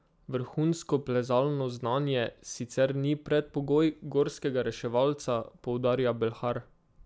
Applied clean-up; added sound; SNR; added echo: none; none; none; none.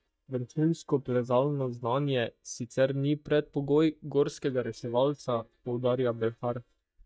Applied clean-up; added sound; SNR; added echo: neural mask model DeepFilterNet 3.